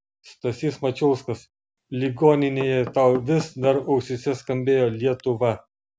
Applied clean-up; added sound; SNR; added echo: none; Knock / Wood; 19 dB; none.